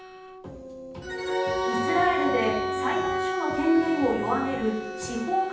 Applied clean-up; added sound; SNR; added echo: none; Bowed string instrument; 3 dB; reverberation time 0.9 s.